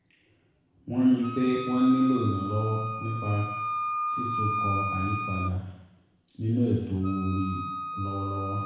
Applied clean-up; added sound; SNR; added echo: none; Wind instrument, woodwind instrument; 6 dB; reverberation time 1.1 s.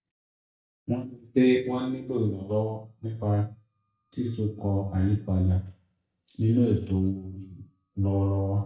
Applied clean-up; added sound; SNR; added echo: neural mask model DeepFilterNet 3.